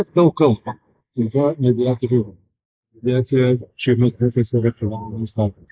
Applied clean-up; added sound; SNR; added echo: neural mask model Resemble Enhance denoiser.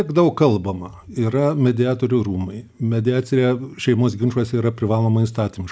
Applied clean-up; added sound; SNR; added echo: none; none; none; none.